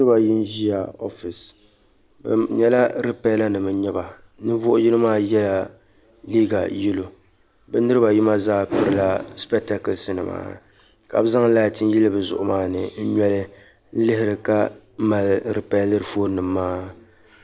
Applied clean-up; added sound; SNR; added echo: none; none; none; none.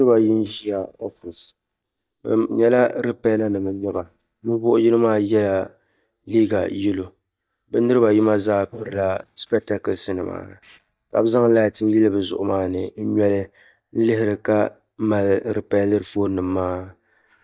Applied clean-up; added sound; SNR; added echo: neural mask model DeepFilterNet 3.